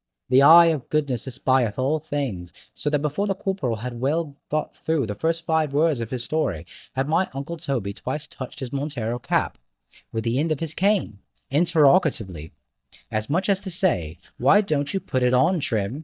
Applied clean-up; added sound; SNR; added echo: neural mask model DeepFilterNet 3.